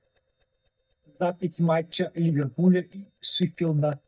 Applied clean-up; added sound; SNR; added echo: neural mask model DeepFilterNet 3.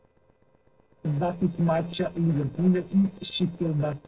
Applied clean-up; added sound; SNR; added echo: neural separator model SepFormer DNS4.